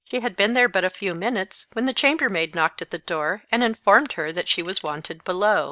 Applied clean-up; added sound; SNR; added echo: neural mask model DeepFilterNet 3.